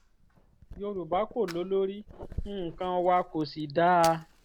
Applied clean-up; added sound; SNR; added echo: none; Fire; 15 dB; none.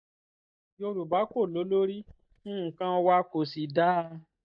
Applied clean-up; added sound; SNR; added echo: neural mask model DeepFilterNet 3.